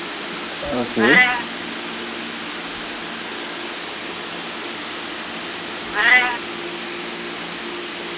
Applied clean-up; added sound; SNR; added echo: none; Meow; -2 dB; none.